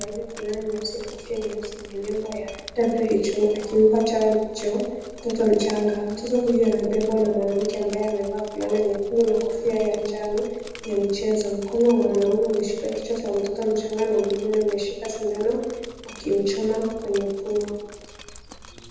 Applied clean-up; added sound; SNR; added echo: none; Drip; 19 dB; reverberation time 1.1 s.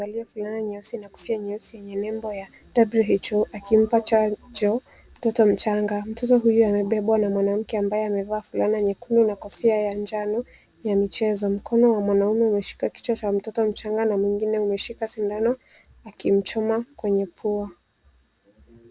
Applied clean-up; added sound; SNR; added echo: none; none; none; none.